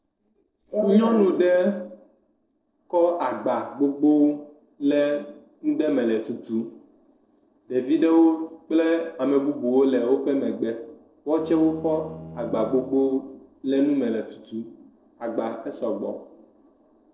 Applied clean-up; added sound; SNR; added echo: neural separator model SepFormer DNS4.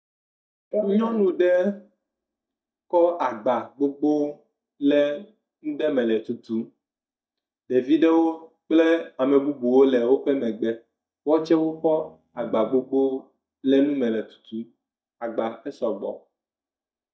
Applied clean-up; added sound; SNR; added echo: neural mask model DeepFilterNet 3.